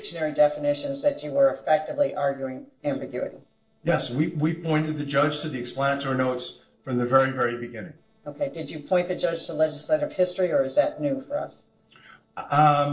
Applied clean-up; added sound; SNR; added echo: neural separator model SepFormer DNS4.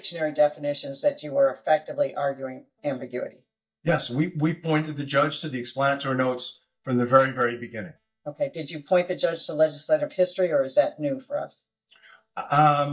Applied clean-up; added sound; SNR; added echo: neural mask model DeepFilterNet 3.